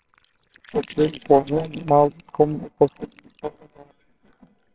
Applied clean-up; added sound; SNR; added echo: neural separator model SepFormer WHAMR!.